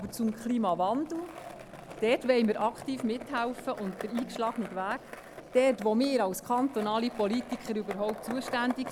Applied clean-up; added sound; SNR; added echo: none; Skateboard; 14 dB; none.